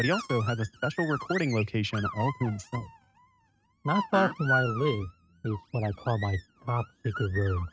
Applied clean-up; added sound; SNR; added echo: neural mask model RNNoise.